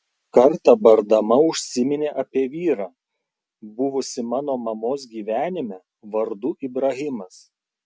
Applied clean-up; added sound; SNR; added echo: none; none; none; none.